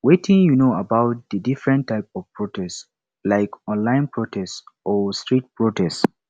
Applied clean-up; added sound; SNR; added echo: none; none; none; none.